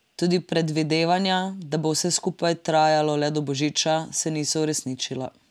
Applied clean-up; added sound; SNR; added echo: none; none; none; none.